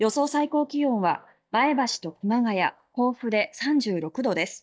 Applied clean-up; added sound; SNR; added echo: neural mask model DeepFilterNet 3.